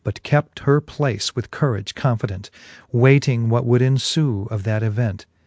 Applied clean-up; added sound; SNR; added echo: none; none; none; none.